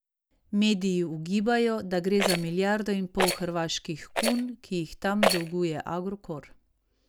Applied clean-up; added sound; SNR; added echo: none; Rattle; 3 dB; none.